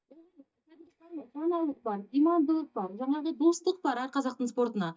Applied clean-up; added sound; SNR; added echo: neural mask model DeepFilterNet 3.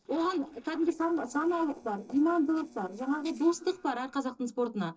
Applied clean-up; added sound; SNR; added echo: neural separator model SepFormer DNS4.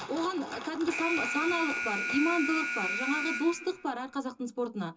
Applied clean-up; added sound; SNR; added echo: none; Alarm; 3 dB; reverberation time 0.2 s.